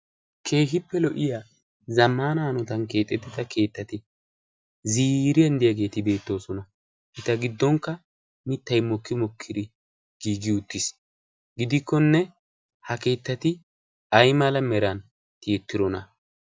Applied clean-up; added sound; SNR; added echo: none; none; none; none.